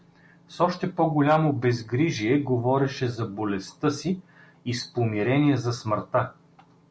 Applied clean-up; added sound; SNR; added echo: none; none; none; none.